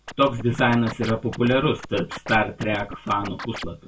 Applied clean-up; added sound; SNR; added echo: none; Scratching (performance technique); 12 dB; reverberation time 0.2 s.